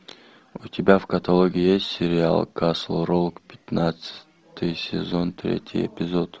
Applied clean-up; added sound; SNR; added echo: none; none; none; none.